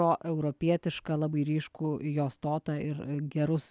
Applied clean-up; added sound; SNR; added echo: none; none; none; none.